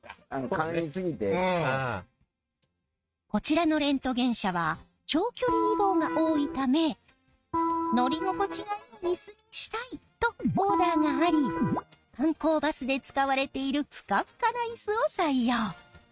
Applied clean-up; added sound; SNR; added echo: neural mask model RNNoise.